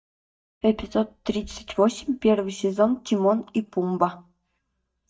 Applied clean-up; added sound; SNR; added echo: neural mask model DeepFilterNet 3.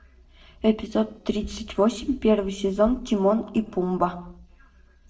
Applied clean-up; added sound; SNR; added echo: neural separator model SepFormer DNS4.